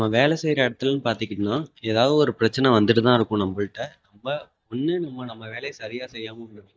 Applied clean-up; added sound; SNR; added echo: neural mask model DeepFilterNet 3.